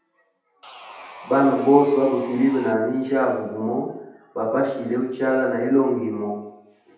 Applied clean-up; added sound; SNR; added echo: none; Sawing; 17 dB; reverberation time 0.8 s.